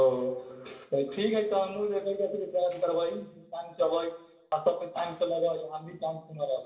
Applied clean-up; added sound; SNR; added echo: none; Tambourine; 20 dB; reverberation time 0.8 s.